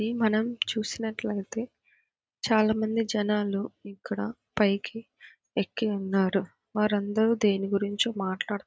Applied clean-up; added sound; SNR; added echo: none; none; none; none.